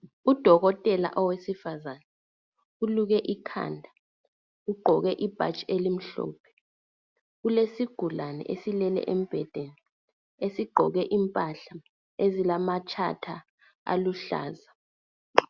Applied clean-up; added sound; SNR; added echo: none; none; none; none.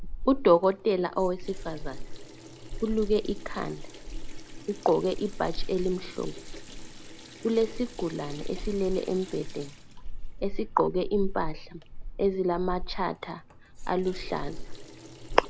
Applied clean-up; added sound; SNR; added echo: none; Sink (filling or washing) / Water tap, faucet; 5 dB; none.